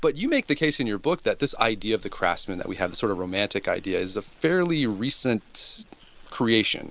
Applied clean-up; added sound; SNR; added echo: none; Chewing, mastication / Livestock, farm animals, working animals; 19 dB; none.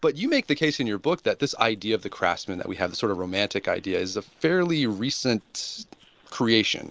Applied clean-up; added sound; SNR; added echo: neural separator model SepFormer DNS4.